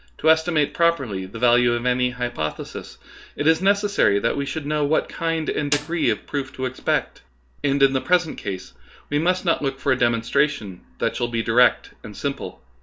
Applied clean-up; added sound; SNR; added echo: none; Snare drum; 12 dB; none.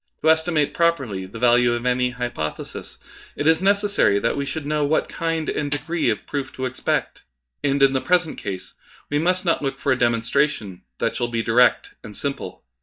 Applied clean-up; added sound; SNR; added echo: neural mask model DeepFilterNet 3.